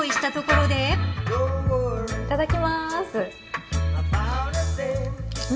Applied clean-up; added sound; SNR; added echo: none; none; none; reverberation time 1.1 s.